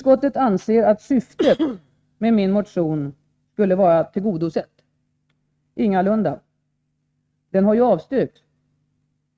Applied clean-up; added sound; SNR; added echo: neural mask model RNNoise.